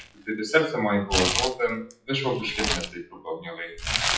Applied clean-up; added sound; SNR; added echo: classical method WPE with log-MMSE.